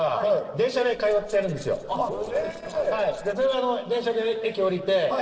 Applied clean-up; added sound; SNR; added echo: neural separator model SepFormer DNS4.